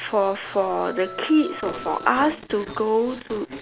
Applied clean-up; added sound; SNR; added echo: none; Wind instrument, woodwind instrument; 17 dB; none.